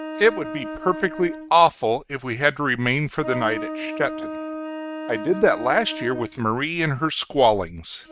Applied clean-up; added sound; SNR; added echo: neural mask model RNNoise.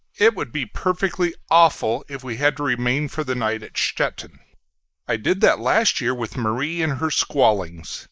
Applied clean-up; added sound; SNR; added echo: neural mask model Resemble Enhance denoiser.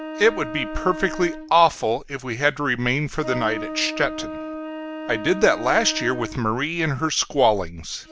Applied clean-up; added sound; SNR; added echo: none; Wind instrument, woodwind instrument; 11 dB; none.